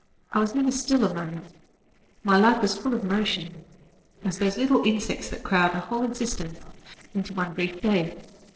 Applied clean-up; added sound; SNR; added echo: neural separator model SepFormer DNS4.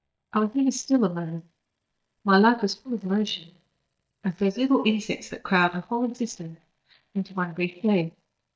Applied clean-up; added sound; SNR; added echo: neural mask model DeepFilterNet 3.